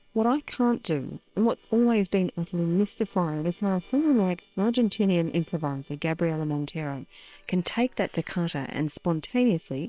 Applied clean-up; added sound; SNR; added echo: neural separator model SepFormer WHAM!.